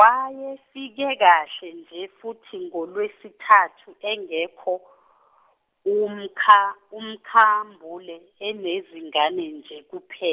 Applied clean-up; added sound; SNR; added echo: none; none; none; none.